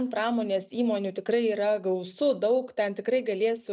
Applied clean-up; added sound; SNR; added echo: none; none; none; none.